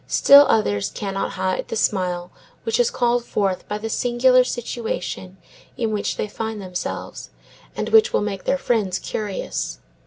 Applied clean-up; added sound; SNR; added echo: none; none; none; none.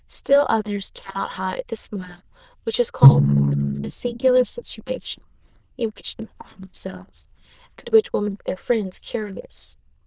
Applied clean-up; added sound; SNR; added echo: neural diffusion model UNIVERSE++.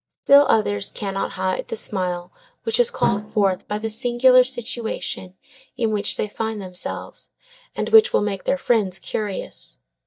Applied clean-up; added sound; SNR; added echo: neural mask model DeepFilterNet 3.